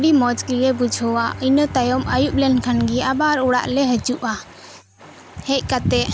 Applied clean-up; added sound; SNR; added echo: none; Bowed string instrument + Stream; 17 dB; none.